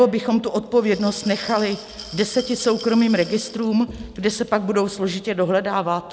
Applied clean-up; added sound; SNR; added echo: none; Glass; 16 dB; none.